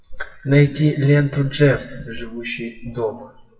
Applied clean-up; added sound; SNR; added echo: classical method WPE with log-MMSE.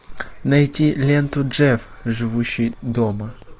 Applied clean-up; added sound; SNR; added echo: none; none; none; none.